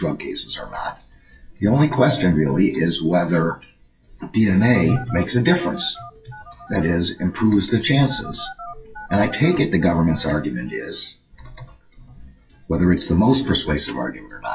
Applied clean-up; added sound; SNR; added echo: classical method WPE with log-MMSE.